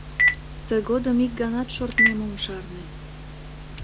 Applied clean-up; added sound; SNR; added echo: none; Telephone; 0 dB; none.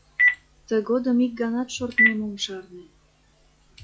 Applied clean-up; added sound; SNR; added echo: classical method log-MMSE.